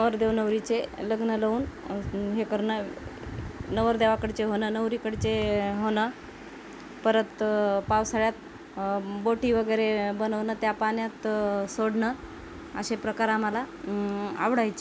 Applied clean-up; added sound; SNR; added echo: none; none; none; none.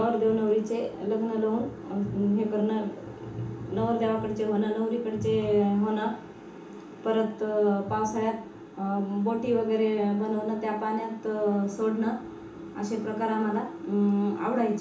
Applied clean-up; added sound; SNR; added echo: none; none; none; reverberation time 0.8 s.